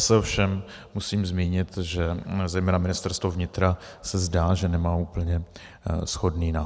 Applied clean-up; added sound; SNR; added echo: none; none; none; none.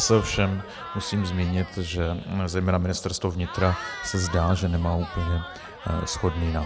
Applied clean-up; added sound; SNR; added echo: none; Crowd / Cheering; 13 dB; none.